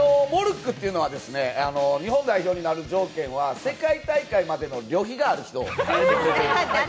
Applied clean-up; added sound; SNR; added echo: none; none; none; none.